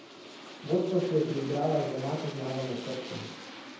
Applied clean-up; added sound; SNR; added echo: none; Aircraft; 11 dB; reverberation time 0.9 s.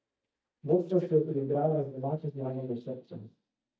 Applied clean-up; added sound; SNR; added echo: neural mask model DeepFilterNet 3.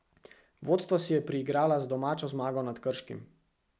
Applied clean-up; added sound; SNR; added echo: none; none; none; none.